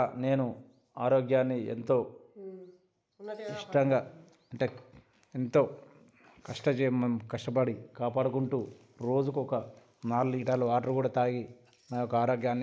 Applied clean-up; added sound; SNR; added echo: none; none; none; none.